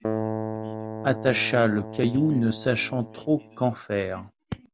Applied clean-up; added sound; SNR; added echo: none; Keyboard (musical); 8 dB; none.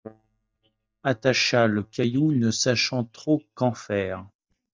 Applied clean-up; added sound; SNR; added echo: neural mask model DeepFilterNet 3.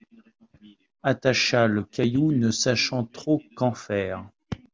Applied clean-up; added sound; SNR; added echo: none; none; none; none.